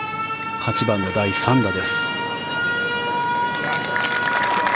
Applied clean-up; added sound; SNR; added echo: none; Alarm; 0 dB; none.